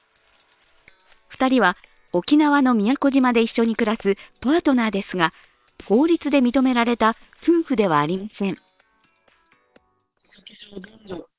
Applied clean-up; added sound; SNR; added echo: neural separator model SepFormer WHAM!.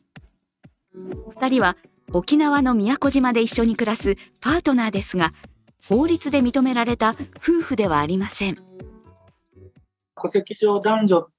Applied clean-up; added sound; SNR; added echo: neural mask model RNNoise.